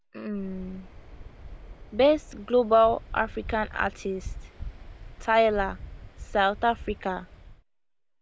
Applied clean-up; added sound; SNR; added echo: none; Waves, surf; 14 dB; none.